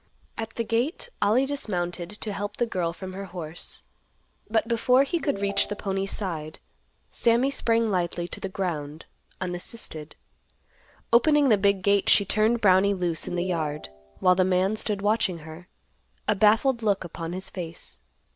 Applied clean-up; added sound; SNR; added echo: none; Ringtone / Chime; 12 dB; none.